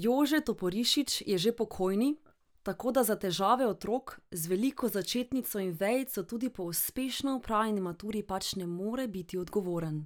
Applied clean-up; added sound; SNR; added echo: none; none; none; none.